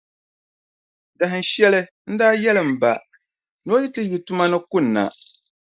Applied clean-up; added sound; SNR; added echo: neural mask model DeepFilterNet 3.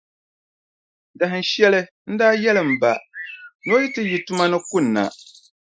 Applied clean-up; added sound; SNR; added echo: classical method Wiener filter.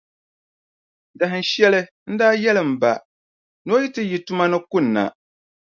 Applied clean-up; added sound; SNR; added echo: none; none; none; none.